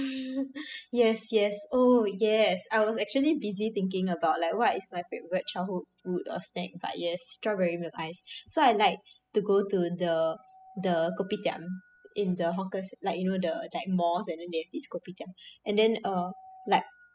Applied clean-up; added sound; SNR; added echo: classical method spectral subtraction.